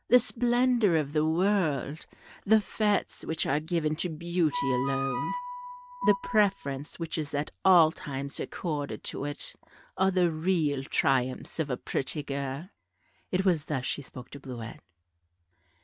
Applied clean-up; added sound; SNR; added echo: neural mask model RNNoise.